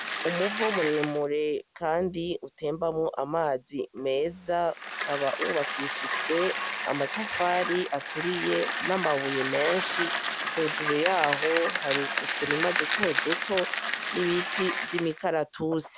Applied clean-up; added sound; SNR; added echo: none; Bicycle; 2 dB; none.